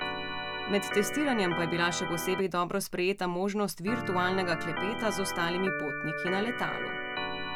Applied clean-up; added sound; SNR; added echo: none; Organ; 4 dB; none.